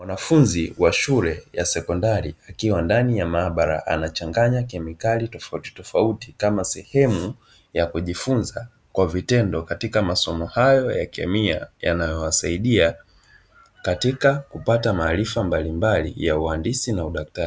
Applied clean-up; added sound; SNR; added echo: none; none; none; none.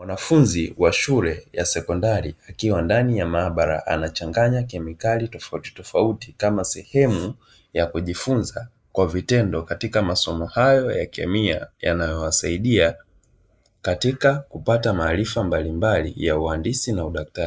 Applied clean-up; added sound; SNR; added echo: neural mask model Resemble Enhance denoiser.